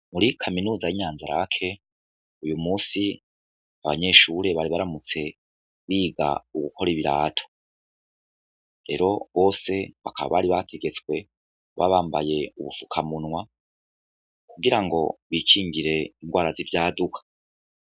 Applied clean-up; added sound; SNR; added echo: none; none; none; none.